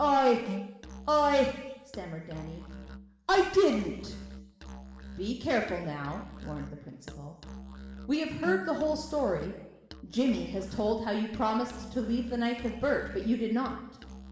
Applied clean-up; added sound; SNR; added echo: none; Musical instrument; 14 dB; reverberation time 1.1 s.